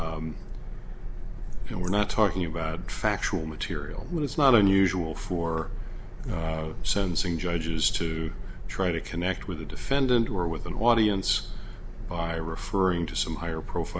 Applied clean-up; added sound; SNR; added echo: none; none; none; none.